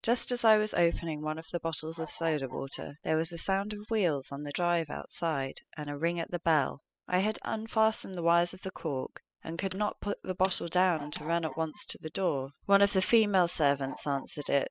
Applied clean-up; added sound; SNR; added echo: classical method spectral subtraction.